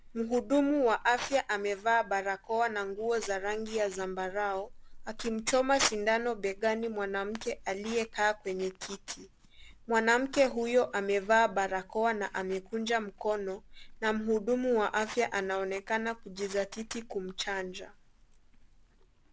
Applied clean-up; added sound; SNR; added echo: none; Chewing, mastication / Livestock, farm animals, working animals; 20 dB; none.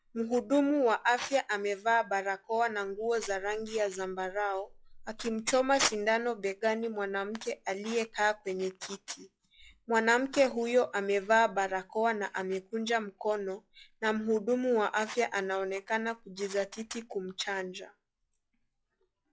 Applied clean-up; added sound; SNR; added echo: classical method log-MMSE.